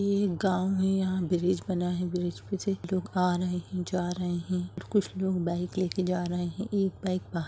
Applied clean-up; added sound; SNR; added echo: none; none; none; none.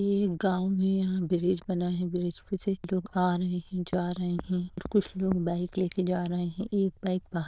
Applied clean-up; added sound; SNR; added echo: neural diffusion model UNIVERSE++.